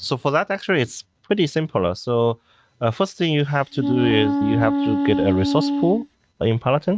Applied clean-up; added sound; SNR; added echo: neural mask model RNNoise.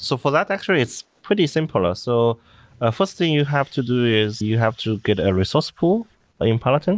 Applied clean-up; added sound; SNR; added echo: neural mask model Resemble Enhance denoiser.